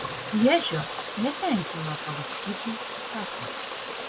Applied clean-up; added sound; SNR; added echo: none; Water; 5 dB; none.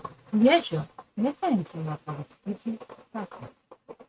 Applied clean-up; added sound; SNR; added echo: neural mask model RNNoise.